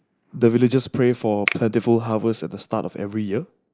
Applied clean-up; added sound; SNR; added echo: neural mask model Resemble Enhance denoiser.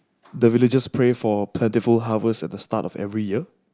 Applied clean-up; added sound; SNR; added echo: none; none; none; none.